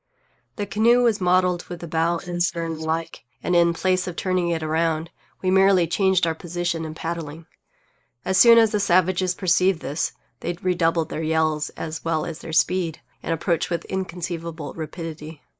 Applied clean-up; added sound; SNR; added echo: neural mask model Resemble Enhance denoiser.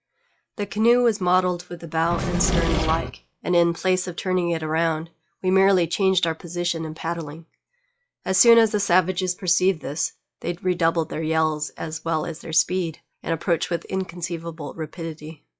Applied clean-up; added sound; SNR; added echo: classical method log-MMSE.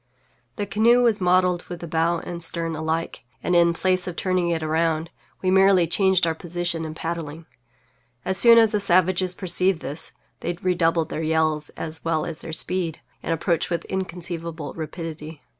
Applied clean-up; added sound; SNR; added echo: none; none; none; none.